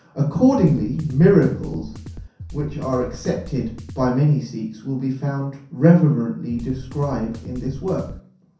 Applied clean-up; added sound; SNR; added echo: none; Drum kit; 14 dB; reverberation time 0.6 s.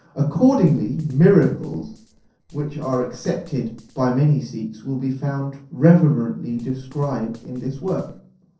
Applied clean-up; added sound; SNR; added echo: neural separator model SepFormer DNS4.